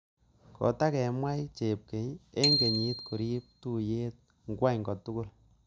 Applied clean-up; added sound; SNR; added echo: none; Bicycle bell; 2 dB; none.